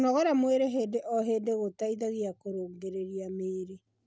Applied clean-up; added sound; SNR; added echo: none; none; none; none.